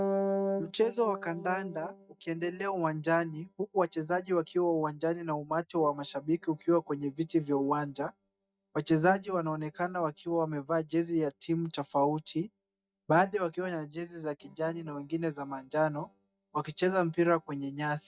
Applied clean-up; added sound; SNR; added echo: neural mask model DeepFilterNet 3.